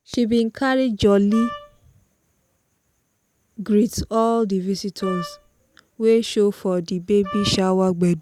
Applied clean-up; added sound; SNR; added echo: none; Wind instrument, woodwind instrument; 14 dB; none.